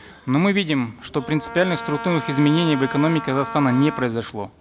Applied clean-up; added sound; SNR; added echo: none; Wind instrument, woodwind instrument; 11 dB; none.